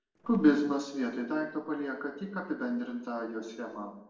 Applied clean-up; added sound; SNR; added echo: neural separator model SepFormer DNS4.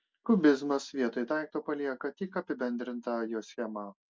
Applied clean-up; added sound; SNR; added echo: none; none; none; none.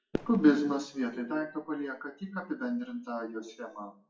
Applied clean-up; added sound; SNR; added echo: classical method WPE with log-MMSE.